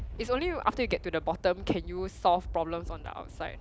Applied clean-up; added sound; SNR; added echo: none; Thunder; 11 dB; none.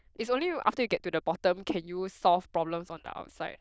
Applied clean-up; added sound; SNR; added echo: neural diffusion model UNIVERSE++.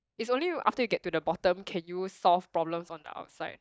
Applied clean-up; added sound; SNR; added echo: neural mask model DeepFilterNet 3.